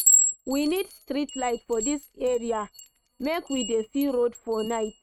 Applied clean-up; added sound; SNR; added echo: neural mask model RNNoise.